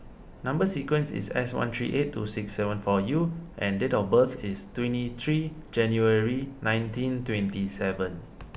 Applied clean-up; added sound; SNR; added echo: none; none; none; none.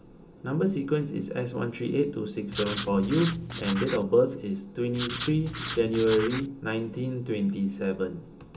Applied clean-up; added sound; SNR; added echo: none; Writing; 8 dB; reverberation time 0.2 s.